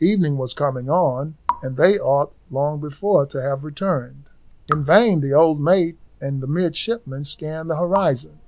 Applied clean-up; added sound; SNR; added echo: none; Raindrop / Drip; 15 dB; none.